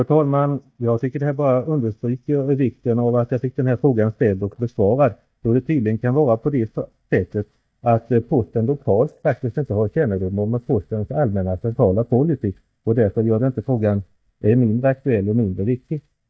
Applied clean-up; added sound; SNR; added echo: neural mask model DeepFilterNet 3.